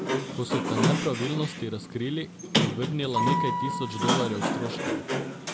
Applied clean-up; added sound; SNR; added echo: none; Sliding door; -3 dB; none.